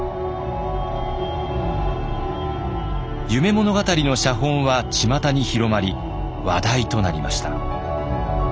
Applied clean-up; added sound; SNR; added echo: none; none; none; none.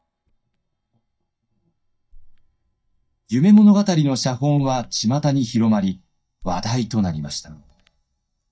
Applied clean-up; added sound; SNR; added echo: neural mask model DeepFilterNet 3.